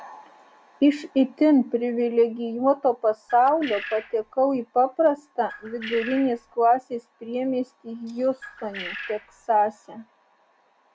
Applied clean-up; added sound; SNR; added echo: none; Bird; 13 dB; none.